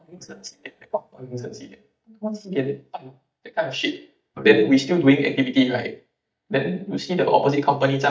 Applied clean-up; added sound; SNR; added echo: neural mask model DeepFilterNet 3.